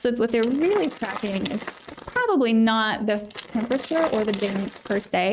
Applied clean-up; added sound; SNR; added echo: neural mask model RNNoise.